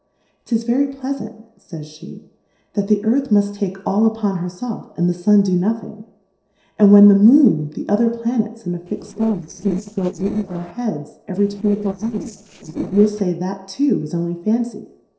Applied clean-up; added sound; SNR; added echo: neural separator model SepFormer DNS4.